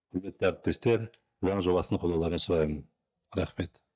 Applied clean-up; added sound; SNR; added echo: neural mask model DeepFilterNet 3.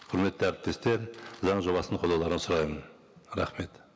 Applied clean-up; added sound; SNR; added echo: none; none; none; none.